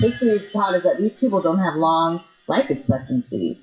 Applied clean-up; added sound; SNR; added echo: classical method WPE with log-MMSE.